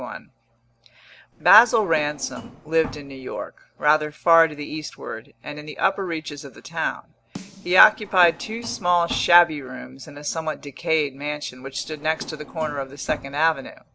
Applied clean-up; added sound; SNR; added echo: none; Snare drum + Drawer open or close; 17 dB; none.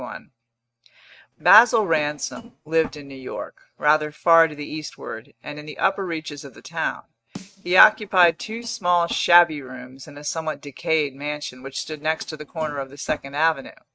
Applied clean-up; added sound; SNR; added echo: neural mask model RNNoise.